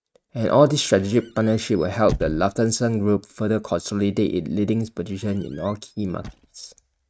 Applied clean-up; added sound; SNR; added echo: neural mask model RNNoise.